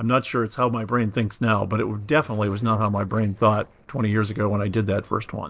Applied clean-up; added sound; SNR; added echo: neural separator model SepFormer DNS4.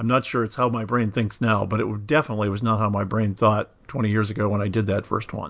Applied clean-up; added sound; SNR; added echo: none; none; none; none.